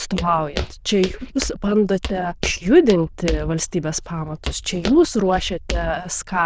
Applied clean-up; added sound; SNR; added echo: neural diffusion model UNIVERSE++.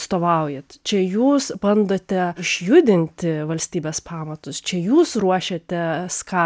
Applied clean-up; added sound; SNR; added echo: none; none; none; none.